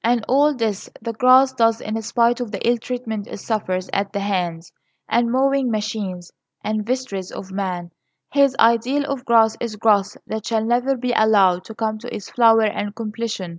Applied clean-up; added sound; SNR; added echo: none; none; none; none.